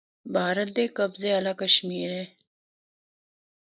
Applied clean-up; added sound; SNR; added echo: none; none; none; none.